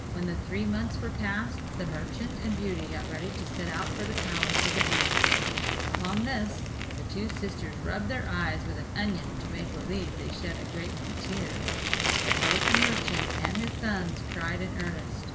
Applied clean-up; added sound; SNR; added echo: none; Bicycle; -4 dB; reverberation time 0.6 s.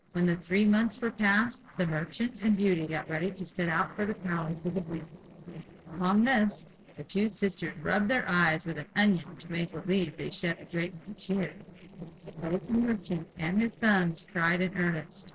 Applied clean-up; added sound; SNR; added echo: neural separator model SepFormer DNS4.